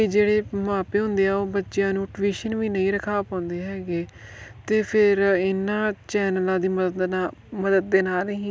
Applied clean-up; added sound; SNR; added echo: none; none; none; none.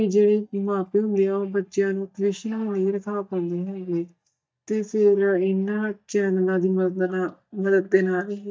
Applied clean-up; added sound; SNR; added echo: neural mask model DeepFilterNet 3.